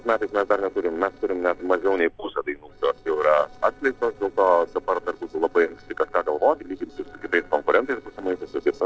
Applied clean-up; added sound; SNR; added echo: neural separator model SepFormer DNS4.